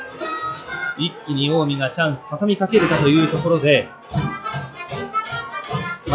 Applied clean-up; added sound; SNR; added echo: classical method log-MMSE.